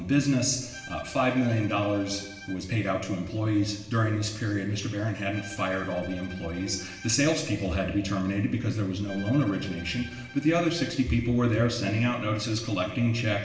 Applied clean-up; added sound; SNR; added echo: none; Bowed string instrument; 19 dB; reverberation time 0.9 s.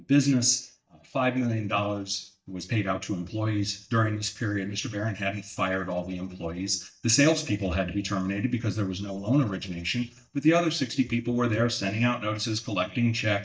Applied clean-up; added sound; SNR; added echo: neural mask model DeepFilterNet 3.